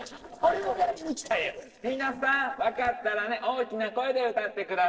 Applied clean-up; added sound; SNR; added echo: neural separator model SepFormer DNS4.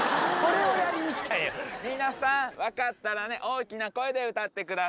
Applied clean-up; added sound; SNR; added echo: none; none; none; none.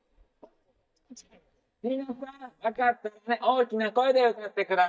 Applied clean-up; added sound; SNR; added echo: neural mask model DeepFilterNet 3.